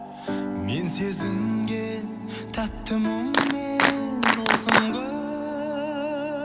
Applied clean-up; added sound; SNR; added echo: none; Clapping; -2 dB; none.